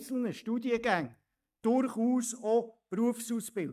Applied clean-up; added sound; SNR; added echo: neural mask model DeepFilterNet 3.